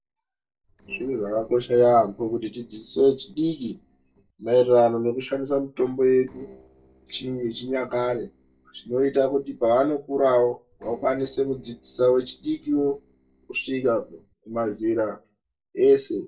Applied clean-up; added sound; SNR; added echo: neural separator model SepFormer DNS4.